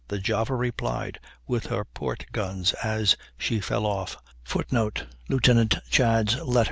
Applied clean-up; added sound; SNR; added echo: none; none; none; none.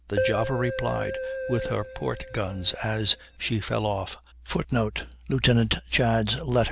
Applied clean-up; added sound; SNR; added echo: none; Keyboard (musical); 6 dB; none.